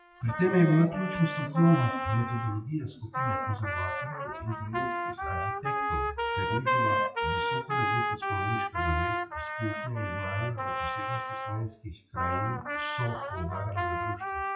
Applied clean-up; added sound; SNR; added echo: classical method WPE with log-MMSE.